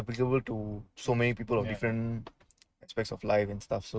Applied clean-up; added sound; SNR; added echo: neural mask model RNNoise.